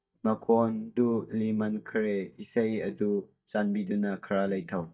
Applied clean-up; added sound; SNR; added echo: neural mask model DeepFilterNet 3.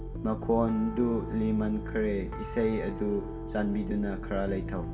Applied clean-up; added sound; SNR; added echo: none; Piano; 7 dB; reverberation time 1.1 s.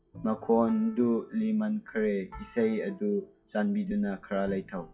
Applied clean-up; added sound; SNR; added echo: classical method WPE with log-MMSE.